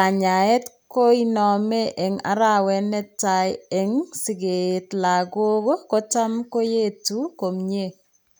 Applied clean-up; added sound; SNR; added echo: none; none; none; none.